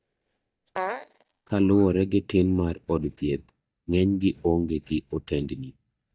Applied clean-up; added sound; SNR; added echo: neural mask model DeepFilterNet 3.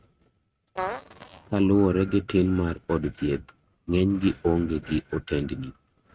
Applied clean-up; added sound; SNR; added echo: neural mask model RNNoise.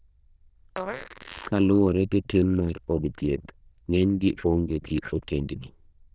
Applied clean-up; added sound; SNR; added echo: neural diffusion model UNIVERSE++.